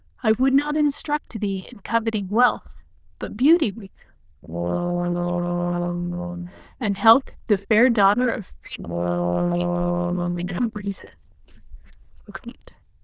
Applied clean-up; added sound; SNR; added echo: neural diffusion model UNIVERSE++.